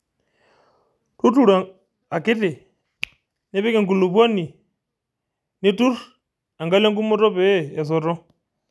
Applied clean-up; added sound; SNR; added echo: none; none; none; none.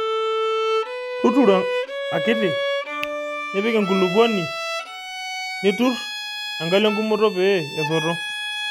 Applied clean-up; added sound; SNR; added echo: none; Bowed string instrument; 3 dB; none.